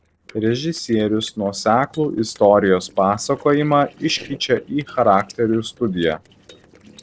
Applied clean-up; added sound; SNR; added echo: neural separator model SepFormer DNS4.